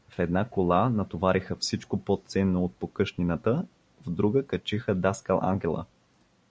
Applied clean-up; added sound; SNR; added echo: none; none; none; none.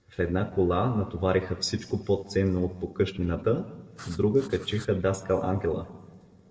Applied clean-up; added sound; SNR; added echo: neural separator model SepFormer DNS4.